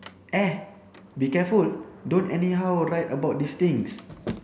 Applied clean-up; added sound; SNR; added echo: none; Sliding door; 18 dB; none.